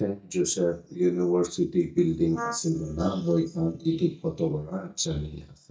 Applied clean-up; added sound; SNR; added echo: neural mask model DeepFilterNet 3.